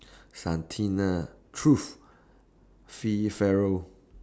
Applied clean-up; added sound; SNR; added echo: none; none; none; none.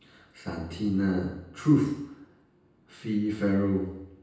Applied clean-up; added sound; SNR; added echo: none; none; none; reverberation time 0.9 s.